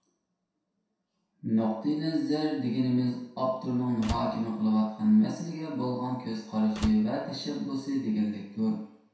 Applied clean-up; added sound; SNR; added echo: none; Slam; 11 dB; reverberation time 0.7 s.